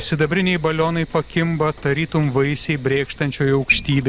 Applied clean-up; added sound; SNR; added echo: none; Sink (filling or washing) / Water; 10 dB; none.